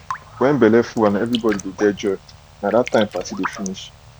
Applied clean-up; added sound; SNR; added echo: none; Raindrop; 15 dB; none.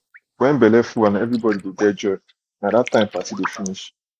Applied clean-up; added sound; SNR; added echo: neural mask model Resemble Enhance denoiser.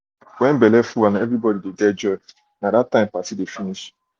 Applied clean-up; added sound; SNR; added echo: none; none; none; none.